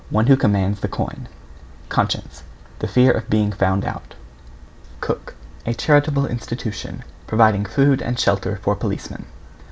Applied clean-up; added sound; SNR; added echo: none; none; none; none.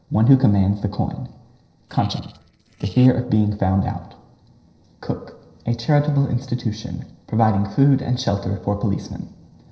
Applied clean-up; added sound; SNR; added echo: neural separator model SepFormer DNS4.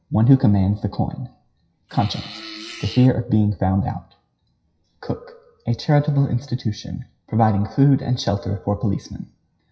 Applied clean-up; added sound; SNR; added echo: classical method WPE with log-MMSE.